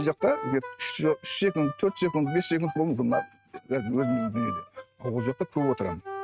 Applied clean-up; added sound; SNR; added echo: neural mask model RNNoise.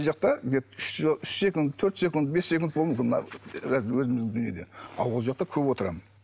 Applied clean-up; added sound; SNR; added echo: none; none; none; none.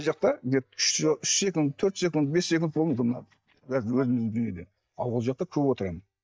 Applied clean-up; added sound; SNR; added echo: neural mask model DeepFilterNet 3.